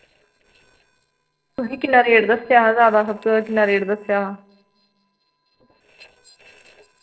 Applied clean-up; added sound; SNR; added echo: neural separator model SepFormer DNS4.